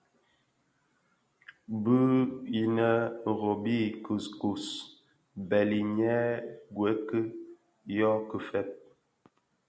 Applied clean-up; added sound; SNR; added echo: none; none; none; none.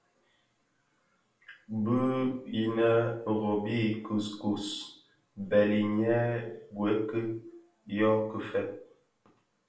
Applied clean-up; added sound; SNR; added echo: none; none; none; reverberation time 0.3 s.